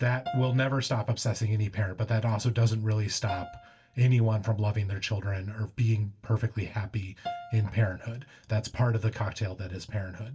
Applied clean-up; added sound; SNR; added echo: none; Piano; 18 dB; reverberation time 0.2 s.